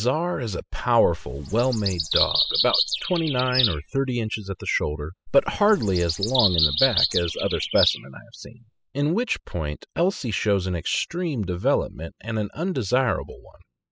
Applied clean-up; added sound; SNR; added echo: classical method spectral subtraction.